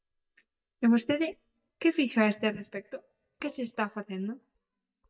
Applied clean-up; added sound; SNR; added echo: neural mask model DeepFilterNet 3.